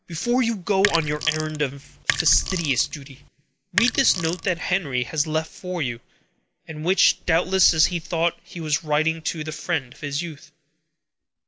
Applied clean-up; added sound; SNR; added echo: none; Sink (filling or washing); 5 dB; none.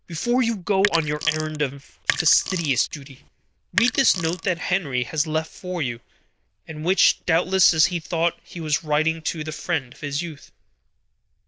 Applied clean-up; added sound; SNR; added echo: neural diffusion model UNIVERSE++.